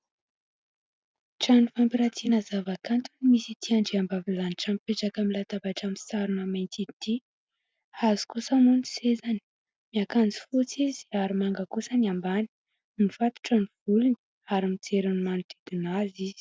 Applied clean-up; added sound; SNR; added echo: none; none; none; none.